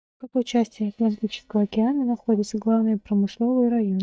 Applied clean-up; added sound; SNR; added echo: neural mask model DeepFilterNet 3.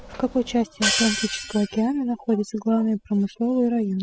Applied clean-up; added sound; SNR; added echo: classical method spectral subtraction.